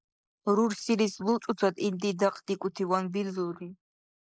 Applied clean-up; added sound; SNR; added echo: neural mask model Resemble Enhance denoiser.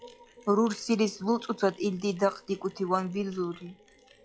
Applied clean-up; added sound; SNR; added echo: classical method log-MMSE.